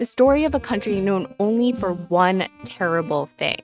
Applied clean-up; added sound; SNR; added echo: neural mask model RNNoise.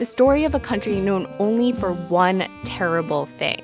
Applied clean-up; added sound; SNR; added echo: none; Bowed string instrument; 19 dB; none.